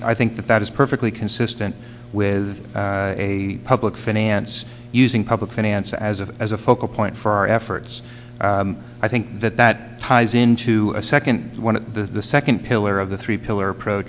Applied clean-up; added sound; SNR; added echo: none; none; none; none.